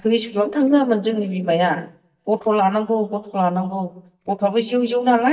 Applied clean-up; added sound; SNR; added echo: neural mask model DeepFilterNet 3.